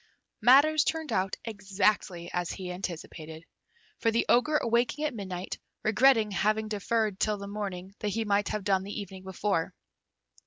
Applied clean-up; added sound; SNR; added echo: none; none; none; none.